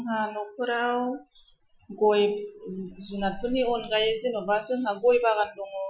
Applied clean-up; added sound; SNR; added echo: classical method Wiener filter.